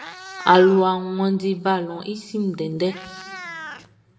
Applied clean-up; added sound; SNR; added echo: none; Meow; 17 dB; reverberation time 2.3 s.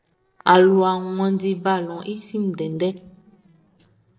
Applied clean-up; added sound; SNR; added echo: neural separator model SepFormer DNS4.